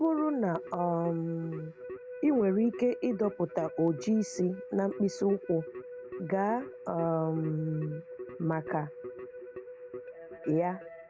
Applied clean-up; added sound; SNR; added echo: none; Keyboard (musical); 12 dB; none.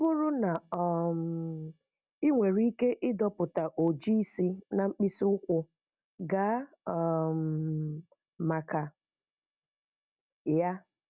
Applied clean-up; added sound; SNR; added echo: none; none; none; none.